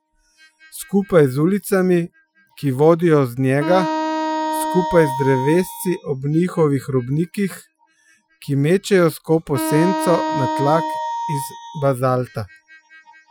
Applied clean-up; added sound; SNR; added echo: classical method Wiener filter.